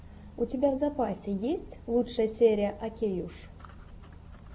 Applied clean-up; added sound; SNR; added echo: none; none; none; none.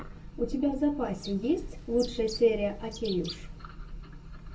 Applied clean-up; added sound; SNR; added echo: none; Bird; 15 dB; reverberation time 0.2 s.